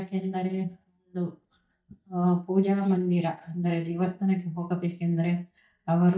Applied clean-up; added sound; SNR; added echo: neural mask model DeepFilterNet 3.